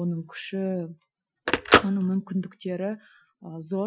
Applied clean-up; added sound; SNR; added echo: classical method Wiener filter.